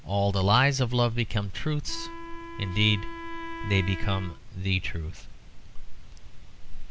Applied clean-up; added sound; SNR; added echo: none; Wind instrument, woodwind instrument; 14 dB; none.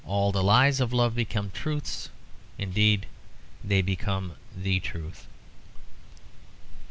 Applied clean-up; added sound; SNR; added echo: none; none; none; none.